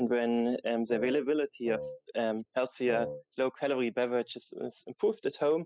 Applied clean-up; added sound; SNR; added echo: classical method spectral subtraction.